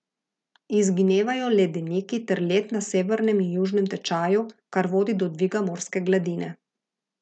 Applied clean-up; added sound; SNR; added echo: none; none; none; none.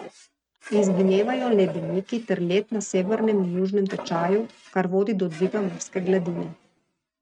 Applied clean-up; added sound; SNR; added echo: neural mask model RNNoise.